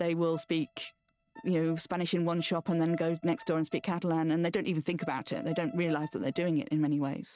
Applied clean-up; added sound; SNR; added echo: neural mask model RNNoise.